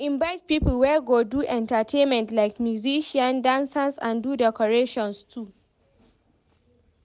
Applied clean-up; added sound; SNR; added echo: none; none; none; none.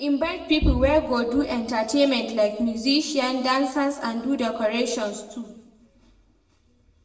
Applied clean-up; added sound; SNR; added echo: none; none; none; reverberation time 0.9 s.